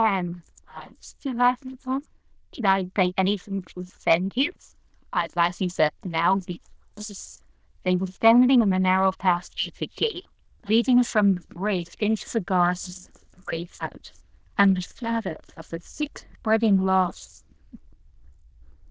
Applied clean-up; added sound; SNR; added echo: neural diffusion model UNIVERSE++.